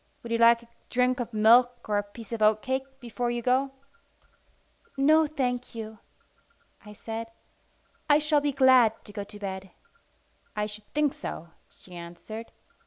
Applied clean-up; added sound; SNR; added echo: none; none; none; none.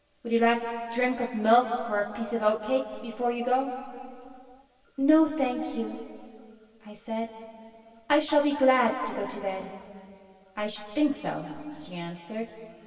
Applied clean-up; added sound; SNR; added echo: none; none; none; reverberation time 2.6 s.